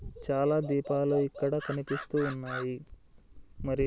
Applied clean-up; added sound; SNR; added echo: none; Animal; 13 dB; none.